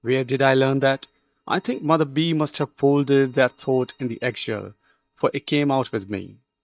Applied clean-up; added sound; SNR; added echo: neural mask model DeepFilterNet 3.